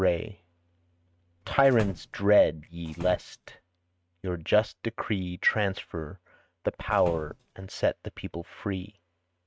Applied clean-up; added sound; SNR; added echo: neural mask model RNNoise.